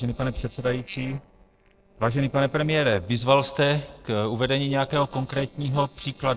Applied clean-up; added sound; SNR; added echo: neural separator model SepFormer DNS4.